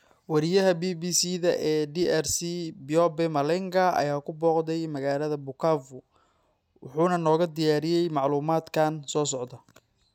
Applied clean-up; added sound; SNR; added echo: none; none; none; none.